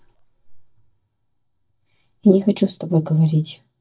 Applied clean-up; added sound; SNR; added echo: neural mask model DeepFilterNet 3.